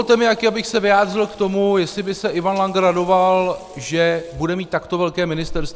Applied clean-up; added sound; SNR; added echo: none; Sink (filling or washing) / Water tap, faucet; 17 dB; none.